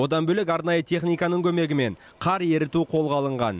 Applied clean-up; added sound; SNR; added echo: none; none; none; none.